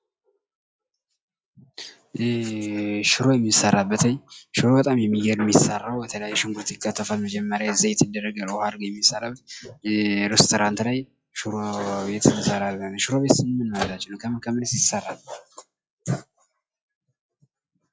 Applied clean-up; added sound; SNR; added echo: classical method log-MMSE.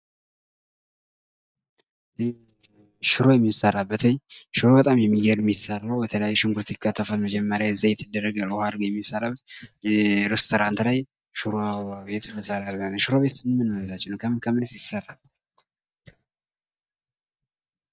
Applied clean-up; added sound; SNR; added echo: neural mask model DeepFilterNet 3.